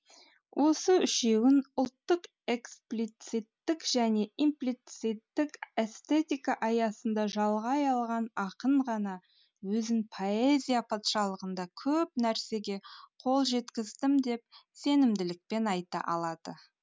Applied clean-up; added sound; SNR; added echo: none; none; none; none.